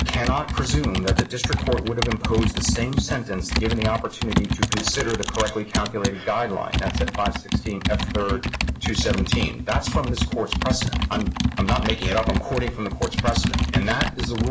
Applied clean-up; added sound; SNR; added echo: none; Computer keyboard; -2 dB; reverberation time 0.5 s.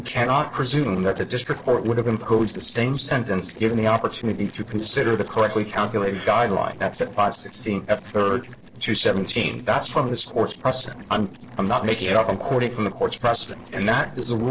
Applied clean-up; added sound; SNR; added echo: neural separator model SepFormer DNS4.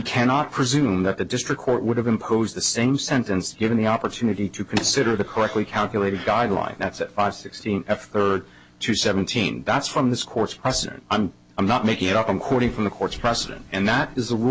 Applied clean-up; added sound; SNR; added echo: none; none; none; none.